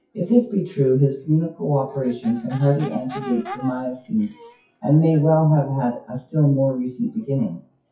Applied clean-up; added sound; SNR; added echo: classical method WPE with log-MMSE.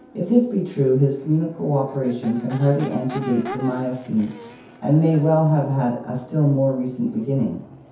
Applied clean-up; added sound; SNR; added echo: none; Crowd / Race car, auto racing / Accelerating, revving, vroom; 18 dB; reverberation time 0.6 s.